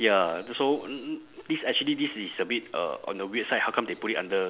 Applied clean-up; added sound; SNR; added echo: none; none; none; none.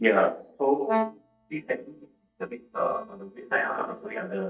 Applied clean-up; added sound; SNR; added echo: neural mask model DeepFilterNet 3.